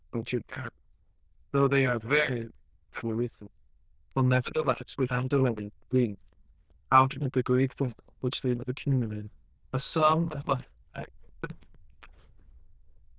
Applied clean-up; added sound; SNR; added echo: neural diffusion model UNIVERSE++.